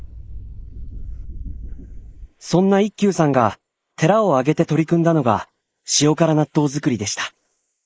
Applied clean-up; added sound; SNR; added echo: neural mask model Resemble Enhance denoiser.